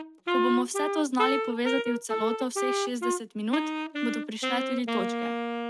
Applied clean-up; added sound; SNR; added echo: neural mask model RNNoise.